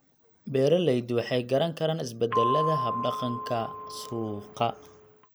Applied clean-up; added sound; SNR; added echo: none; Percussion; 3 dB; none.